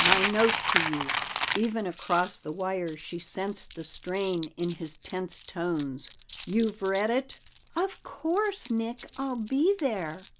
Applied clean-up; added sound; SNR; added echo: none; Coin (dropping); 5 dB; none.